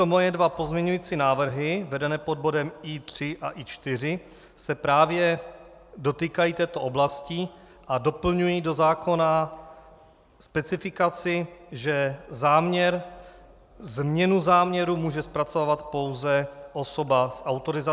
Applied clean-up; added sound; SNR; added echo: none; none; none; none.